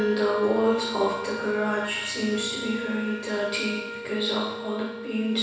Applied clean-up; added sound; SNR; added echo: none; Wind instrument, woodwind instrument; 10 dB; reverberation time 1.1 s.